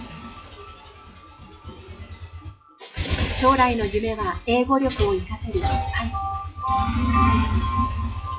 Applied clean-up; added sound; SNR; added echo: classical method WPE with log-MMSE.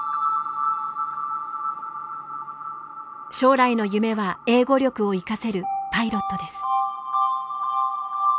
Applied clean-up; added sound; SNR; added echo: none; none; none; none.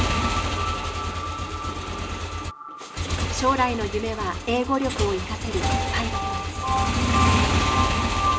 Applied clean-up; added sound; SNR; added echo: none; Motorcycle / Engine; -2 dB; reverberation time 1.3 s.